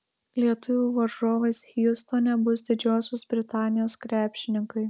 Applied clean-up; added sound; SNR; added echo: none; none; none; none.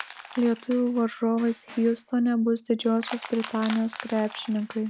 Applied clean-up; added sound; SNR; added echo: none; Crushing; 16 dB; none.